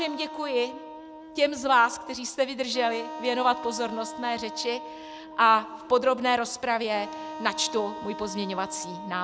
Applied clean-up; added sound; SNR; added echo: none; Wind instrument, woodwind instrument; 12 dB; none.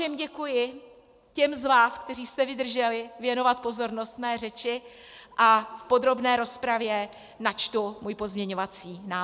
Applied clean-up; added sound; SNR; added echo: none; none; none; none.